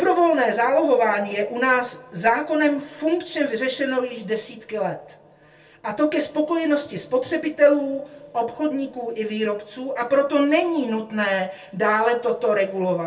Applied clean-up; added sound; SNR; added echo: none; none; none; reverberation time 0.2 s.